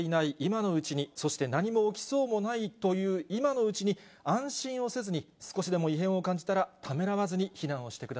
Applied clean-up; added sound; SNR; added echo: none; none; none; none.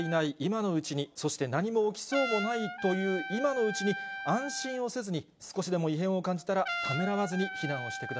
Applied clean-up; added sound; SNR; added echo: none; Trumpet; 8 dB; none.